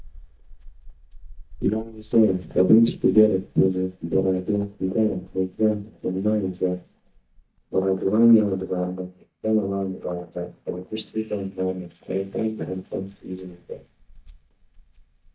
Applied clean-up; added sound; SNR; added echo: neural mask model DeepFilterNet 3.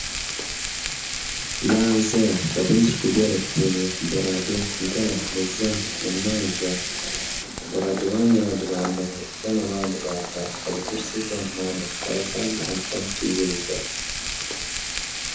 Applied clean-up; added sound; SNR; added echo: none; Frying (food); 4 dB; reverberation time 0.6 s.